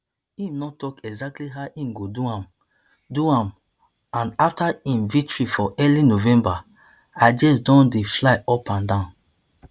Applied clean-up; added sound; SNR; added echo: none; none; none; none.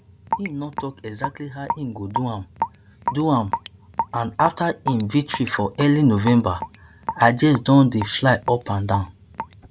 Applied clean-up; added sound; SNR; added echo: none; Raindrop / Drip; 10 dB; none.